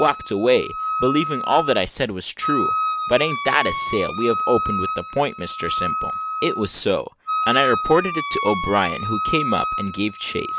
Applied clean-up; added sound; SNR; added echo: none; Wind instrument, woodwind instrument; 4 dB; none.